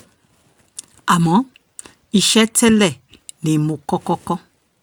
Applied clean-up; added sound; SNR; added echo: none; none; none; none.